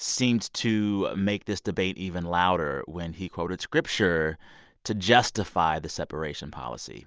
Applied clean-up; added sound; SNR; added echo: none; none; none; none.